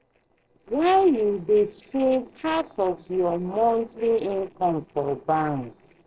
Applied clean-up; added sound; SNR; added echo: neural separator model SepFormer DNS4.